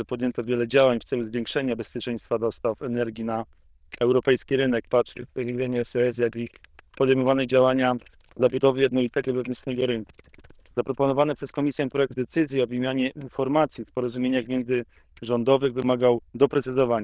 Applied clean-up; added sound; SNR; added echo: neural diffusion model UNIVERSE++.